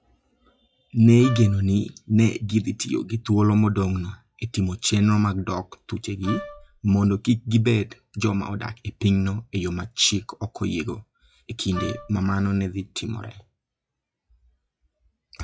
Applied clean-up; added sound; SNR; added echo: classical method log-MMSE.